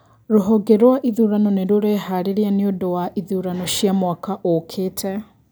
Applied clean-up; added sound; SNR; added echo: none; none; none; none.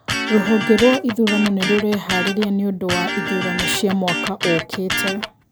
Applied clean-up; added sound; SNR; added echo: none; Electric guitar; 4 dB; none.